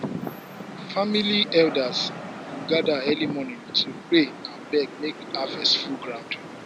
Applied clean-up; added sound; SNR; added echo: none; Rain; 10 dB; none.